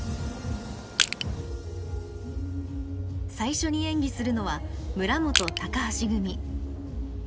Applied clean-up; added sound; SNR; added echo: none; Crushing; -2 dB; none.